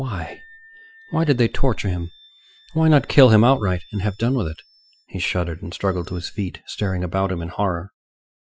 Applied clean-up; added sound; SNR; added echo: classical method Wiener filter.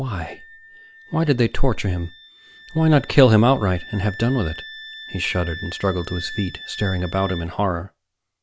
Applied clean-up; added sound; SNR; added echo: none; Wind instrument, woodwind instrument; 18 dB; none.